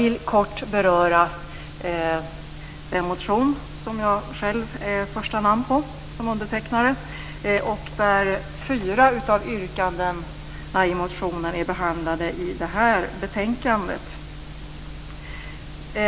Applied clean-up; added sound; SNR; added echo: none; none; none; none.